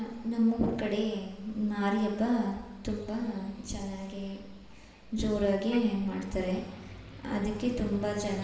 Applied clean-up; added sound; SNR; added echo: none; Motor vehicle (road); 20 dB; reverberation time 1.1 s.